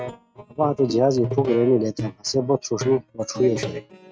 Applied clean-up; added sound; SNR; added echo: neural mask model RNNoise.